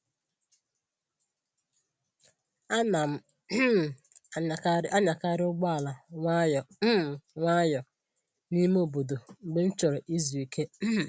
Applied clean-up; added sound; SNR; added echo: none; none; none; none.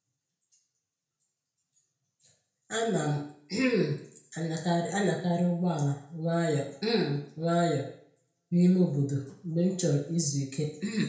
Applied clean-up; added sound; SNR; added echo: none; none; none; reverberation time 0.5 s.